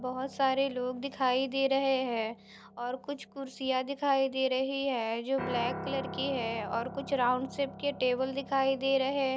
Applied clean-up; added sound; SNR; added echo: none; Piano; 14 dB; none.